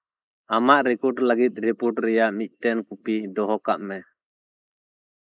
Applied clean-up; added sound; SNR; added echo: neural mask model Resemble Enhance denoiser.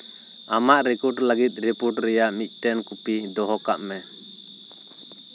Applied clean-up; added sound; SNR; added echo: none; none; none; none.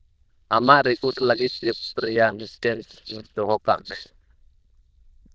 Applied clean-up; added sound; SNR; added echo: neural diffusion model UNIVERSE++.